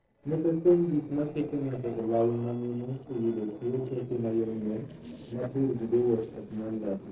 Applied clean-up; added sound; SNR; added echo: neural separator model SepFormer DNS4.